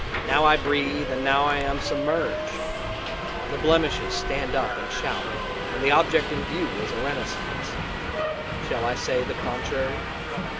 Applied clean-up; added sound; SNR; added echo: none; Subway, metro, underground; 2 dB; none.